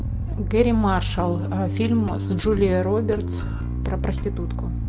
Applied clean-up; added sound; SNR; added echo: none; Bass guitar; 2 dB; reverberation time 0.8 s.